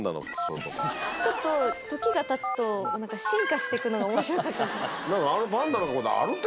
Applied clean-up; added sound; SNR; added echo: none; Telephone; 6 dB; none.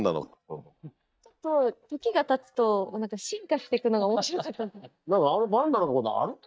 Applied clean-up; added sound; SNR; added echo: neural mask model DeepFilterNet 3.